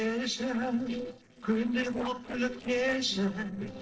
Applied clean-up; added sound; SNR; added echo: neural separator model SepFormer DNS4.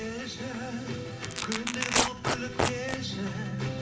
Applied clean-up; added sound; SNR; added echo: none; Tearing; -1 dB; reverberation time 0.8 s.